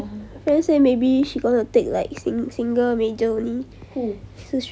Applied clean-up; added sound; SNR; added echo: none; none; none; none.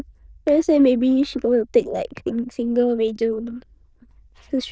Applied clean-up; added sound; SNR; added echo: neural diffusion model UNIVERSE++.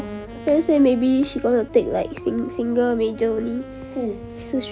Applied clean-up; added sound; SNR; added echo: none; Wind instrument, woodwind instrument; 16 dB; none.